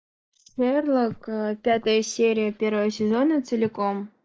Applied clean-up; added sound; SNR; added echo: neural mask model DeepFilterNet 3.